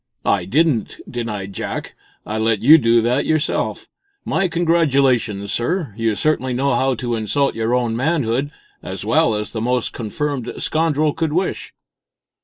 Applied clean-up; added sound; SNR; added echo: neural mask model Resemble Enhance denoiser.